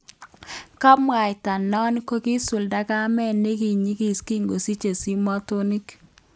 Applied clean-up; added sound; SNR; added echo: none; none; none; none.